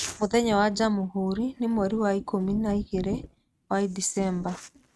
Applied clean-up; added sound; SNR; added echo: neural mask model RNNoise.